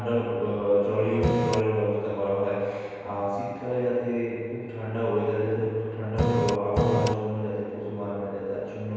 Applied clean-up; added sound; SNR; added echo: none; Printer; -3 dB; reverberation time 1.9 s.